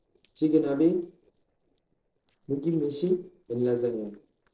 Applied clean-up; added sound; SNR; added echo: neural separator model SepFormer DNS4.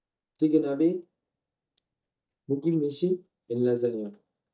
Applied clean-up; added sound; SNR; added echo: neural mask model DeepFilterNet 3.